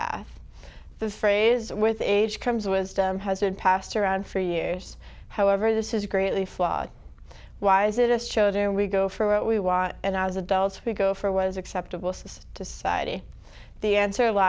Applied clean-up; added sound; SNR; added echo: none; none; none; none.